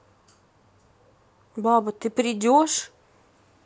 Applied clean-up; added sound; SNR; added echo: none; none; none; none.